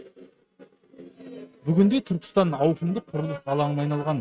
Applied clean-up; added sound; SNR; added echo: neural mask model RNNoise.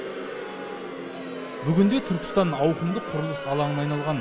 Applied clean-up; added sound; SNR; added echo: none; Crowd; 8 dB; none.